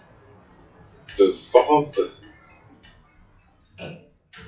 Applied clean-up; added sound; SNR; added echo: classical method WPE with log-MMSE.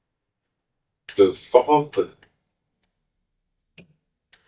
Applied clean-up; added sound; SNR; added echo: neural mask model DeepFilterNet 3.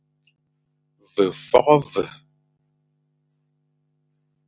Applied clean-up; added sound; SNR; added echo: none; none; none; none.